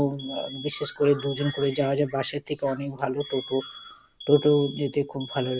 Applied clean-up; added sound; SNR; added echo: none; Alarm; 16 dB; none.